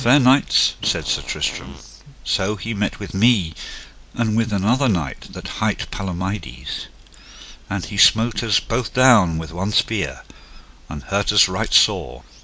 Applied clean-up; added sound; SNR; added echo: none; Fart; 20 dB; none.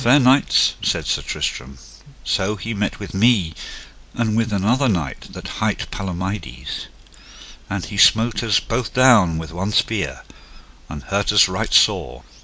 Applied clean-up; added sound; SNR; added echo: none; none; none; none.